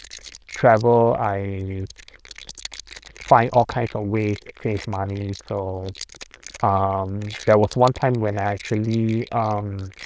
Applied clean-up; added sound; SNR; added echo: neural diffusion model UNIVERSE++.